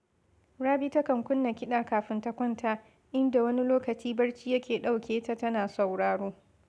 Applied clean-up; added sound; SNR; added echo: none; none; none; none.